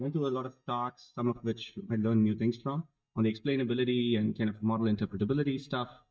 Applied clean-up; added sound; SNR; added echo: neural mask model DeepFilterNet 3.